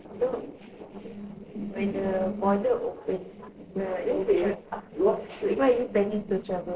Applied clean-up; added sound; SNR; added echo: neural separator model SepFormer DNS4.